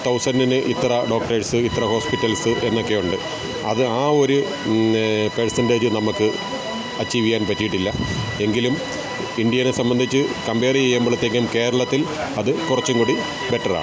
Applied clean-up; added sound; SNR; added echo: none; Bowed string instrument; 12 dB; none.